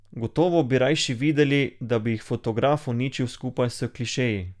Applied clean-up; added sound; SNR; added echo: none; none; none; none.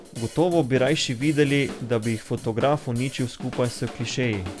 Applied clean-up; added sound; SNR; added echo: none; Drum / Drum kit; 14 dB; none.